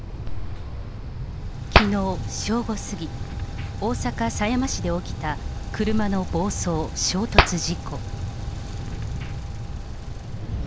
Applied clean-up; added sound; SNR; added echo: none; Wind + Hands; -2 dB; none.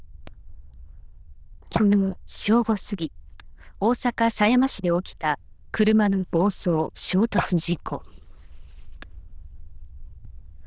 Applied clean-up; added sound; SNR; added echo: neural diffusion model UNIVERSE++.